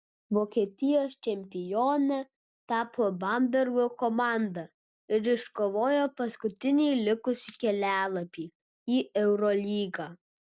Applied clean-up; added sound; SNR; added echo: none; none; none; none.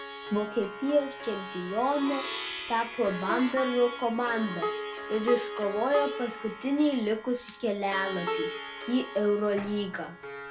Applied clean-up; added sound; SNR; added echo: none; Plucked string instrument; 8 dB; reverberation time 0.2 s.